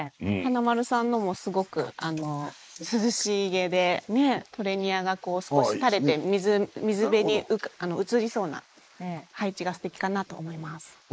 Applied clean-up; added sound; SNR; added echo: neural mask model Resemble Enhance denoiser.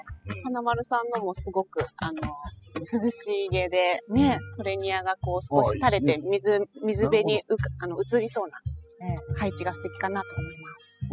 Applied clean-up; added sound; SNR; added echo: classical method spectral subtraction.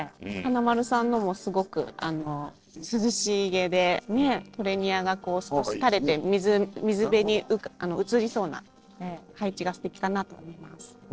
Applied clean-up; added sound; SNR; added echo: neural separator model SepFormer DNS4.